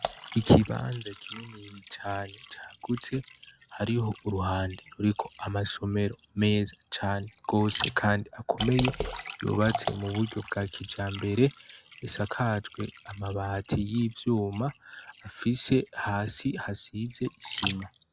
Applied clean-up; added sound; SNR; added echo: none; Liquid; 12 dB; none.